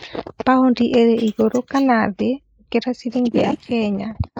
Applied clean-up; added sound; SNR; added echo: neural mask model Resemble Enhance denoiser.